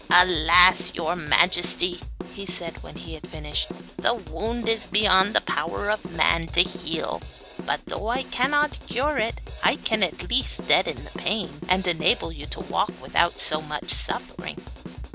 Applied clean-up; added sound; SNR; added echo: none; Drum kit; 12 dB; none.